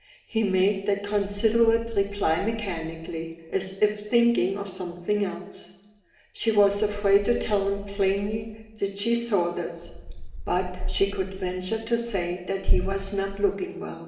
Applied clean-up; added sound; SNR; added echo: none; Wind; 12 dB; reverberation time 1.1 s.